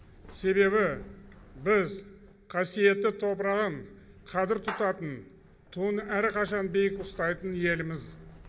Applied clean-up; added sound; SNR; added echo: none; Meow / Clapping; 19 dB; none.